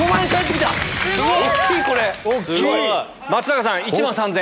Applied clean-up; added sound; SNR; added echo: none; Fill (with liquid); 17 dB; none.